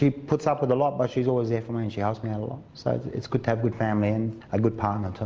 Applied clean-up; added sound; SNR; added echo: none; none; none; none.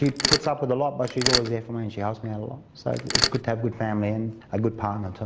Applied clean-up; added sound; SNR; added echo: none; Mechanisms; -2 dB; none.